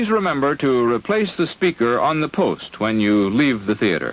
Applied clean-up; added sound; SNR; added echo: none; none; none; none.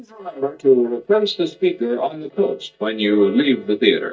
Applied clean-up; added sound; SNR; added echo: neural mask model DeepFilterNet 3.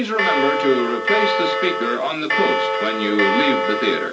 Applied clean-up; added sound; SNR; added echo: none; Bell; -1 dB; reverberation time 0.3 s.